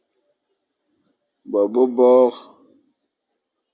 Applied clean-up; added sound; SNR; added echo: none; none; none; none.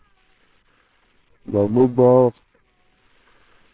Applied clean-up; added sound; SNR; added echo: neural separator model SepFormer WHAMR!.